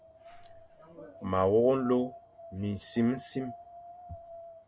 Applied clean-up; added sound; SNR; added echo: none; Wind; 18 dB; none.